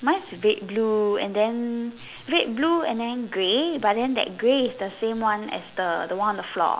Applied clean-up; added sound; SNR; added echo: none; none; none; none.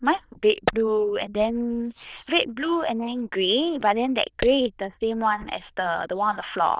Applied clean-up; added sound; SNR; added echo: neural diffusion model UNIVERSE++.